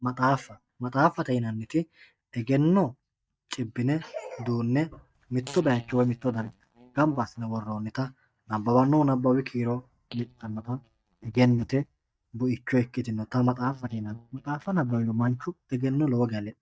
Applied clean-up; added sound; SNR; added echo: neural mask model DeepFilterNet 3.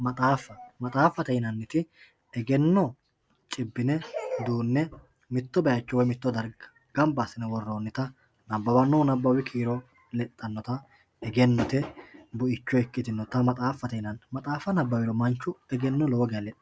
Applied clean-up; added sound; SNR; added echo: none; none; none; none.